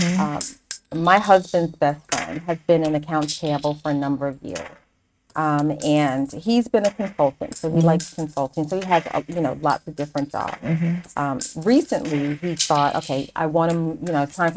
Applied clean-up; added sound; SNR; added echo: neural mask model RNNoise.